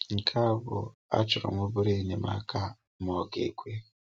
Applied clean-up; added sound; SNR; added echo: none; none; none; none.